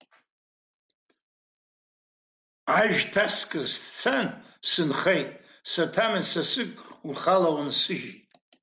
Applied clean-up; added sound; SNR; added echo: none; none; none; none.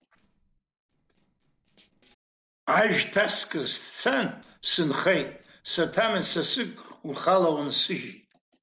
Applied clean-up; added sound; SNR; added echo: neural separator model SepFormer DNS4.